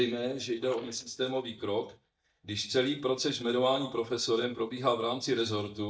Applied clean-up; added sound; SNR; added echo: neural mask model DeepFilterNet 3.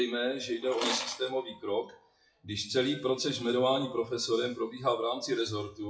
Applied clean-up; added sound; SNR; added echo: classical method WPE with log-MMSE.